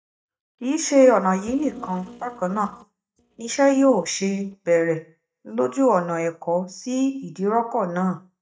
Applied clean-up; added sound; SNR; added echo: neural mask model DeepFilterNet 3.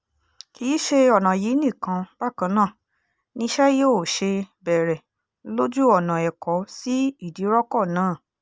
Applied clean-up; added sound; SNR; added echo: none; none; none; none.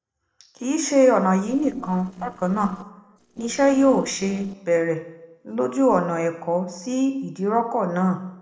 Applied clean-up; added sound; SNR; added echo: neural separator model SepFormer DNS4.